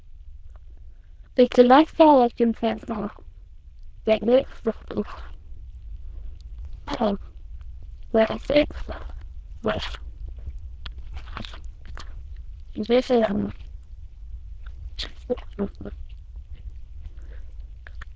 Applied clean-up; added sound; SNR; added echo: neural diffusion model UNIVERSE++.